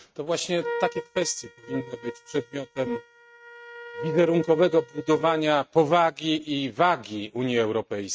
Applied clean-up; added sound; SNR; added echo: neural mask model RNNoise.